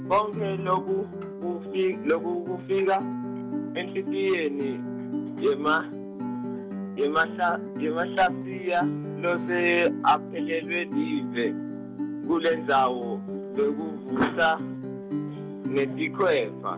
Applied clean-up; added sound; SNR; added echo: none; Guitar; 6 dB; none.